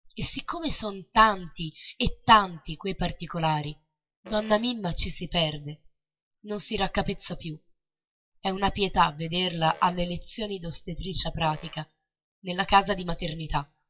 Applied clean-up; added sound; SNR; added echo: classical method WPE with log-MMSE.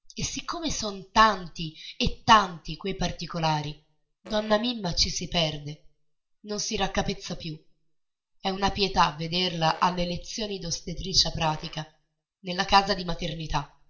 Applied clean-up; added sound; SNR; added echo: none; Fart; 20 dB; reverberation time 0.4 s.